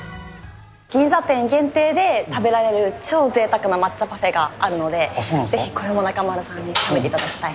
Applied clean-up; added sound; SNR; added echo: none; none; none; none.